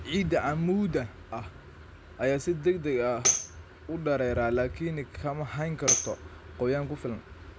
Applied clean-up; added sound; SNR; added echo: none; Tambourine; 2 dB; none.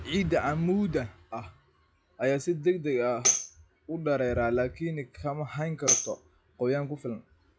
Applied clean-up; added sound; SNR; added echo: classical method log-MMSE.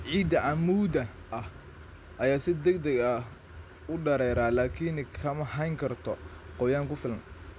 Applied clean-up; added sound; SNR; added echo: none; none; none; none.